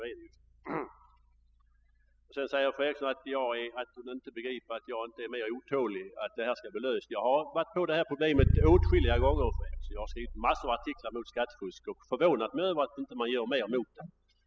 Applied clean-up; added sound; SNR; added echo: classical method spectral subtraction.